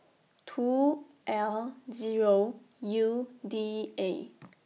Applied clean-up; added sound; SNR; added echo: none; none; none; none.